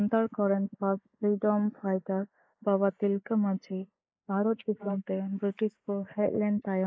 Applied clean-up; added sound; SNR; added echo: neural mask model Resemble Enhance denoiser.